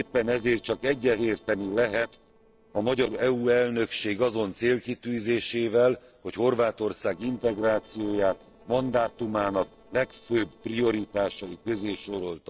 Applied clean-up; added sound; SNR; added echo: neural separator model SepFormer DNS4.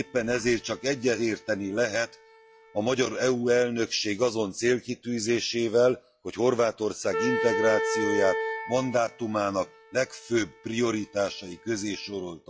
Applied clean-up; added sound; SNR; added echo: classical method log-MMSE.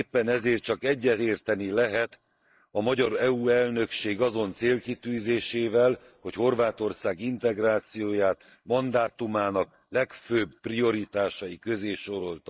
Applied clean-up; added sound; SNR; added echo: neural mask model Resemble Enhance denoiser.